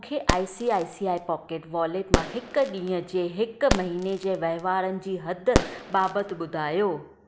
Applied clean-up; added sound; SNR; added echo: none; Fireworks; 4 dB; none.